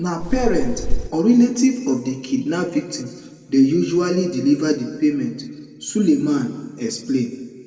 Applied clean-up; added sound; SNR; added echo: none; Wind; -1 dB; reverberation time 1.6 s.